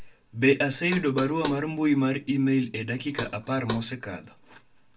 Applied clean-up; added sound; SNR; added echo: none; Knock; 15 dB; reverberation time 0.2 s.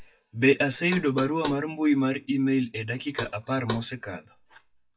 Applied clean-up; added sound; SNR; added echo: classical method WPE with log-MMSE.